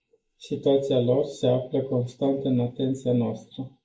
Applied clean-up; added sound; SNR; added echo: neural mask model Resemble Enhance denoiser.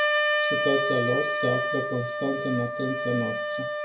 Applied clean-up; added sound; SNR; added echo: none; Wind instrument, woodwind instrument; -3 dB; none.